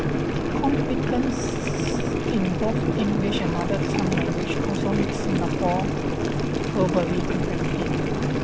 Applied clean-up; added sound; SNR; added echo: none; Boiling; -5 dB; none.